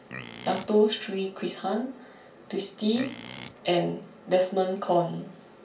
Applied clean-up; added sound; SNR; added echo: none; Livestock, farm animals, working animals; 15 dB; reverberation time 0.3 s.